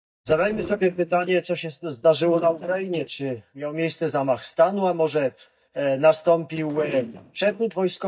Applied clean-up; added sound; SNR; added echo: neural mask model DeepFilterNet 3.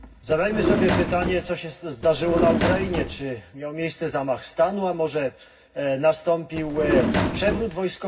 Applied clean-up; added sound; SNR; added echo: none; Drawer open or close; 0 dB; reverberation time 0.4 s.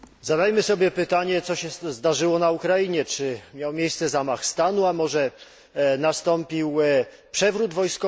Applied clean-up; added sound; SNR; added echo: none; none; none; none.